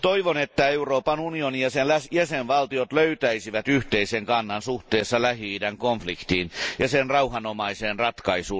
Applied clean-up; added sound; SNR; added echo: none; none; none; none.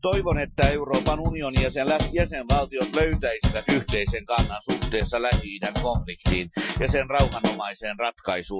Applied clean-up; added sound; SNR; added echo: classical method Wiener filter.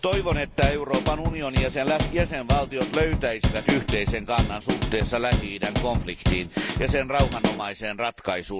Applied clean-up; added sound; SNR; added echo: none; Drum kit; -1 dB; none.